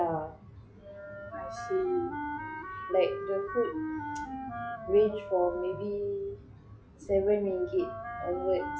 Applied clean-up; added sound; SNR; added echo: classical method log-MMSE.